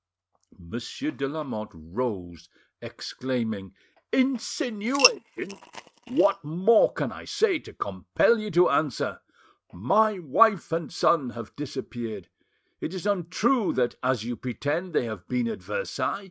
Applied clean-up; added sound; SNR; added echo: neural mask model RNNoise.